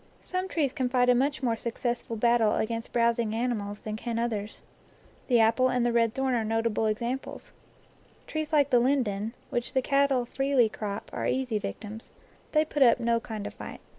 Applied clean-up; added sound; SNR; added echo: none; none; none; none.